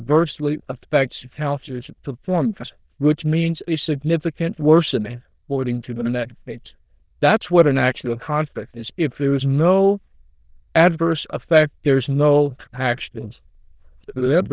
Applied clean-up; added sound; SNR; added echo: neural diffusion model UNIVERSE++.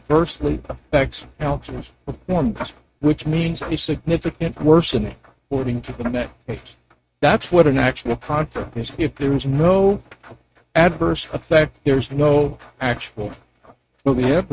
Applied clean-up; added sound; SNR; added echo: neural mask model RNNoise.